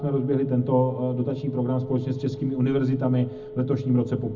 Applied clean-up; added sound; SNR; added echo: none; Telephone; 15 dB; reverberation time 0.4 s.